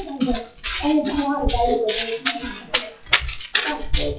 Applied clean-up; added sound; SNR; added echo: classical method WPE with log-MMSE.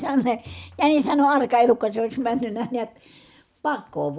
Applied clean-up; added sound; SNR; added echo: none; none; none; none.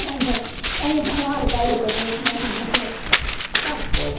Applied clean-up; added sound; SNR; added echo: none; Run; -1 dB; reverberation time 0.8 s.